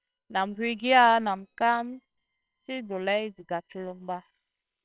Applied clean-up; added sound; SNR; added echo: neural separator model SepFormer WHAMR!.